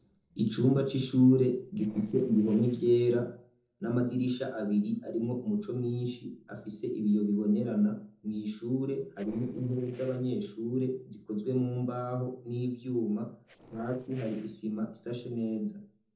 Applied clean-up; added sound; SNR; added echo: neural separator model SepFormer DNS4.